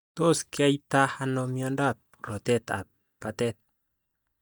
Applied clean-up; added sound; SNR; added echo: neural mask model DeepFilterNet 3.